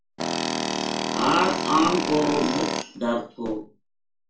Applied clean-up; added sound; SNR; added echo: none; Tools; 1 dB; reverberation time 0.3 s.